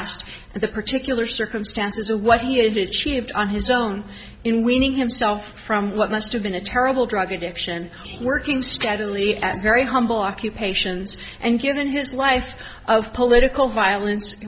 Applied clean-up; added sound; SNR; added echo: none; none; none; none.